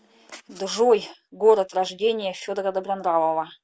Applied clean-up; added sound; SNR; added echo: none; none; none; none.